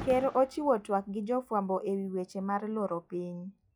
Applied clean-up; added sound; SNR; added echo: classical method log-MMSE.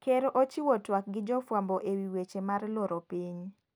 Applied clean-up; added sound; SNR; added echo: none; none; none; none.